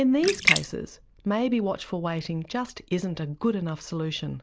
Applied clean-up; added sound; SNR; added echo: none; Splash, splatter; 3 dB; none.